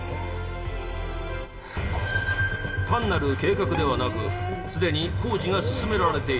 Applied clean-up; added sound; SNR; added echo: none; Bowed string instrument; 17 dB; reverberation time 1.3 s.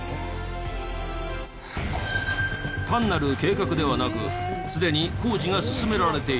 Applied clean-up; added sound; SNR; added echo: none; none; none; none.